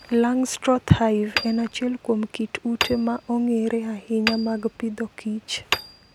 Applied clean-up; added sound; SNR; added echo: none; Hammer; 10 dB; none.